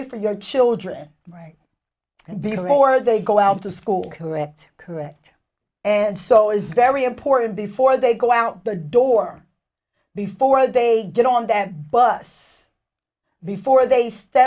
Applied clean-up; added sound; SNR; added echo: none; none; none; none.